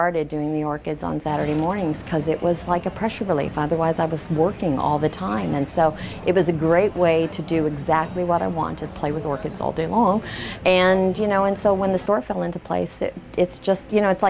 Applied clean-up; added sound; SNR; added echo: none; none; none; none.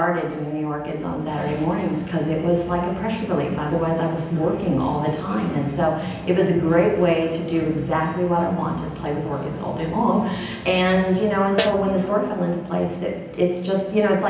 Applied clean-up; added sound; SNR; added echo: none; Snare drum; 11 dB; reverberation time 0.9 s.